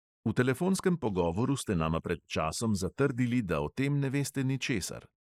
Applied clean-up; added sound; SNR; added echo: neural mask model Resemble Enhance denoiser.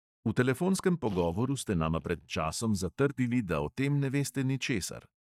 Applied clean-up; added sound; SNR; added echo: neural mask model DeepFilterNet 3.